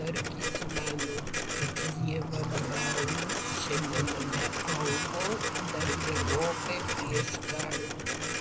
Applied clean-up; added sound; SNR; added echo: none; Printer + Water tap, faucet / Water; -2 dB; none.